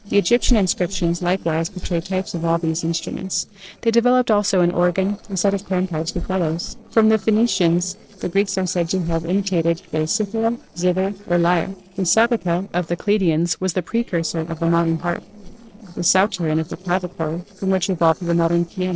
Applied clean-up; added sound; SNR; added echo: neural separator model SepFormer DNS4.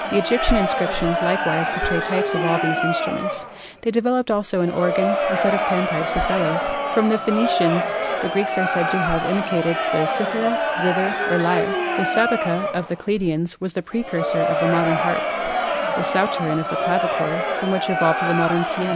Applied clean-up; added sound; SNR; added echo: none; Crowd; 0 dB; none.